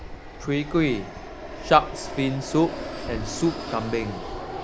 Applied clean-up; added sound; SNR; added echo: none; Fixed-wing aircraft, airplane; 8 dB; none.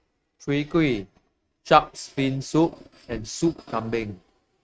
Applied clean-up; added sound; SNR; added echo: neural mask model RNNoise.